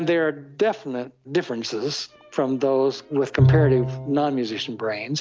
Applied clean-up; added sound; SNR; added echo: none; Bowed string instrument; 4 dB; none.